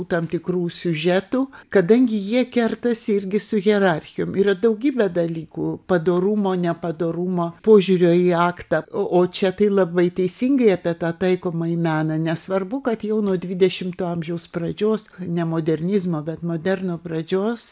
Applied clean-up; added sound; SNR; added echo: none; none; none; none.